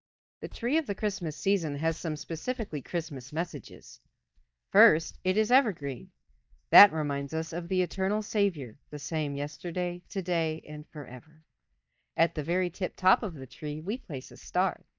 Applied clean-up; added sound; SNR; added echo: neural mask model DeepFilterNet 3.